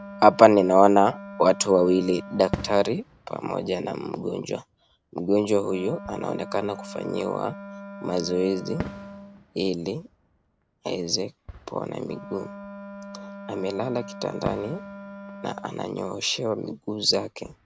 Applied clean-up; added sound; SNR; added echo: none; Wind instrument, woodwind instrument + Fireworks; 15 dB; none.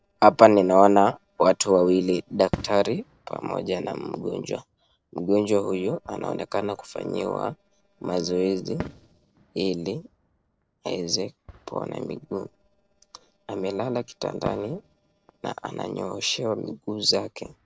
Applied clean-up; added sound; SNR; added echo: neural separator model SepFormer DNS4.